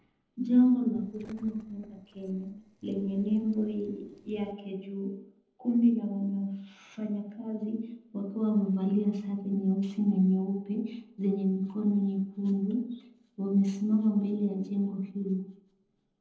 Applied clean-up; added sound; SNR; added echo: neural separator model SepFormer DNS4.